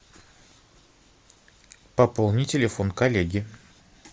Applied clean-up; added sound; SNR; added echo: none; none; none; none.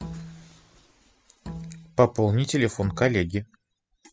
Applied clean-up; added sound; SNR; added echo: classical method spectral subtraction.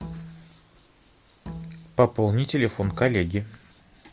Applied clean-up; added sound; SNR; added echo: none; Bowed string instrument; 15 dB; none.